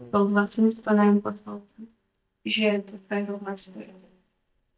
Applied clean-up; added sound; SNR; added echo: neural mask model DeepFilterNet 3.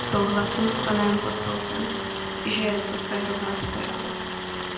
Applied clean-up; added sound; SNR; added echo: none; Tools; 2 dB; reverberation time 0.8 s.